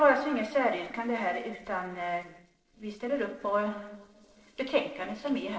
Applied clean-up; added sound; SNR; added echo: neural separator model SepFormer DNS4.